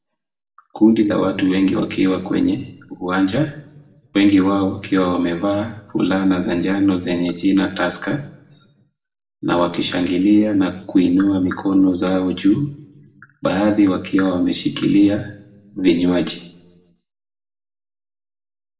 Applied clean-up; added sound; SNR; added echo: none; none; none; reverberation time 0.6 s.